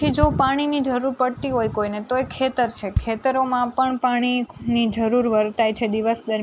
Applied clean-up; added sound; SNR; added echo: none; Bass drum; 12 dB; none.